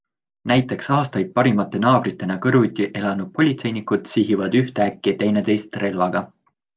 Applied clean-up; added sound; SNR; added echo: none; none; none; none.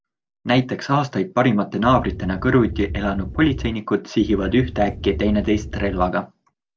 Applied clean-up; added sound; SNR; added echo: none; Wind; 9 dB; none.